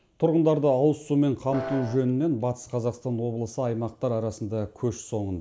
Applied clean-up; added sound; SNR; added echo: none; Piano; 7 dB; reverberation time 0.5 s.